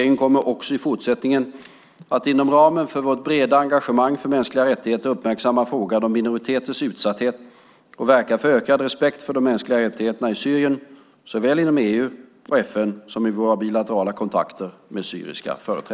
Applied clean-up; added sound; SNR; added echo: none; none; none; none.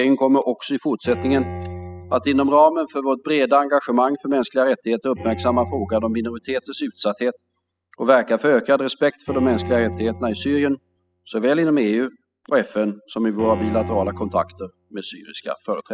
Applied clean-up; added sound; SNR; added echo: classical method spectral subtraction.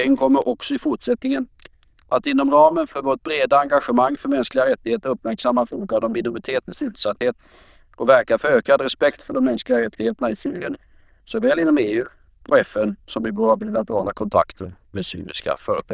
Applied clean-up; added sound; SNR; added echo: neural diffusion model UNIVERSE++.